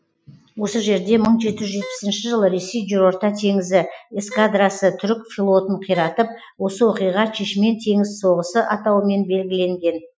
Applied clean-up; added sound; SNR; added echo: classical method Wiener filter.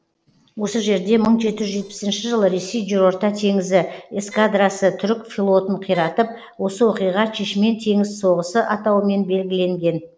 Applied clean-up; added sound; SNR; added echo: neural separator model SepFormer DNS4.